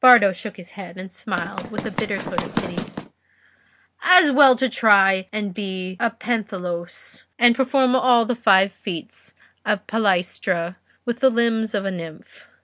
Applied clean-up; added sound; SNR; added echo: none; Run; 7 dB; none.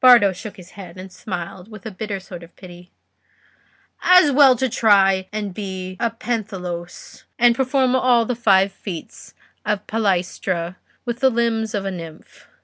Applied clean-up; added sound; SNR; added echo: none; none; none; none.